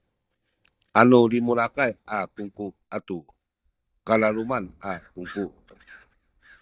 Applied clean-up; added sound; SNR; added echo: neural mask model DeepFilterNet 3.